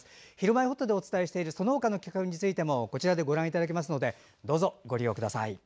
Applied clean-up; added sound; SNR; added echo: none; none; none; none.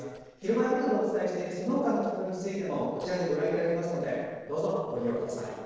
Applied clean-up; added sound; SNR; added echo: neural separator model SepFormer DNS4.